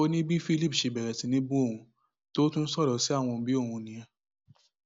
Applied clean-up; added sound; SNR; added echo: none; none; none; none.